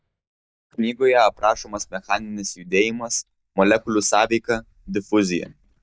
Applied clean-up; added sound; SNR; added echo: neural mask model DeepFilterNet 3.